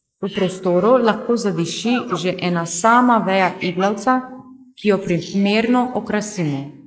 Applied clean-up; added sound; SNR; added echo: neural mask model Resemble Enhance denoiser.